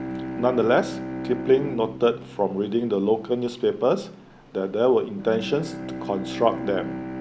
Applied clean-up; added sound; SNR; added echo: none; Bowed string instrument; 10 dB; none.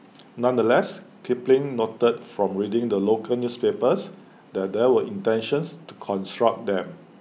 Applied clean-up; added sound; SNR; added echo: none; none; none; none.